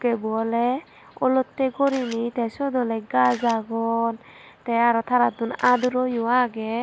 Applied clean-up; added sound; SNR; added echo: none; Camera; 16 dB; none.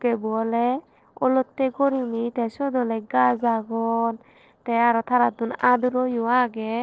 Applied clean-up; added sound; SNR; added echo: neural separator model SepFormer DNS4.